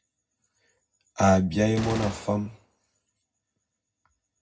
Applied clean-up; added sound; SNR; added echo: none; Gunshot, gunfire; 12 dB; reverberation time 0.4 s.